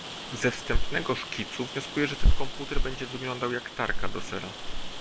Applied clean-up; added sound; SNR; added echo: none; Rain; 14 dB; none.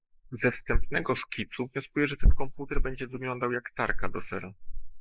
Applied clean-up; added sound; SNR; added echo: neural mask model Resemble Enhance denoiser.